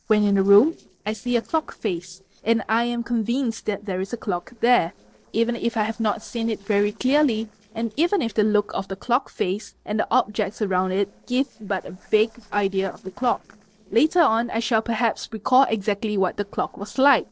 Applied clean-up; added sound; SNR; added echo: neural separator model SepFormer DNS4.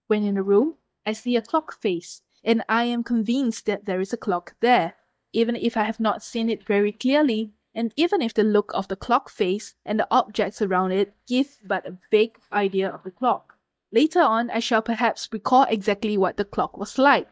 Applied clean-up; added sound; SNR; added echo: neural mask model DeepFilterNet 3.